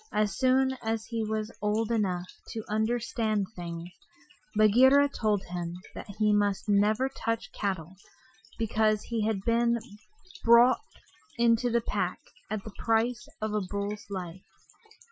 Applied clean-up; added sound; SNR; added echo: classical method Wiener filter.